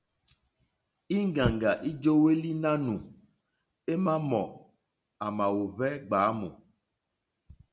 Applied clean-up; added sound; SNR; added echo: none; none; none; none.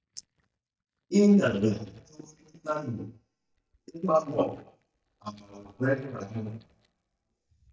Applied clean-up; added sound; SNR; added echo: neural mask model DeepFilterNet 3.